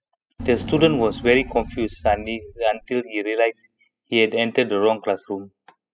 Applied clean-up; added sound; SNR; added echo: classical method spectral subtraction.